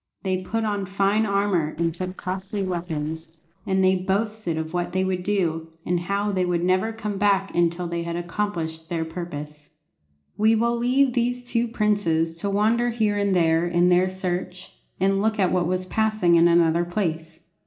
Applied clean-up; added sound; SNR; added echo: neural separator model SepFormer DNS4.